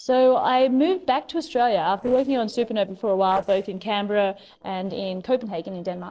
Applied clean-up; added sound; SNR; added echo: neural separator model SepFormer DNS4.